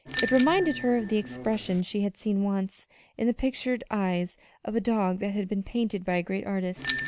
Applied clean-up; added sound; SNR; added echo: none; Bicycle bell; 12 dB; none.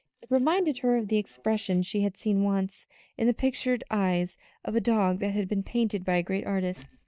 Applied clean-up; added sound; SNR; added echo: neural mask model DeepFilterNet 3.